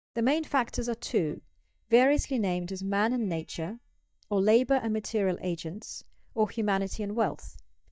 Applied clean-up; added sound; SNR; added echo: neural mask model DeepFilterNet 3.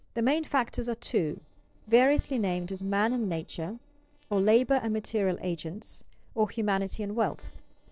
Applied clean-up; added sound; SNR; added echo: neural separator model SepFormer DNS4.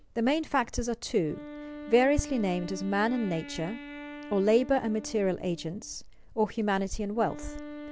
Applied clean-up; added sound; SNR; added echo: none; Wind instrument, woodwind instrument; 14 dB; none.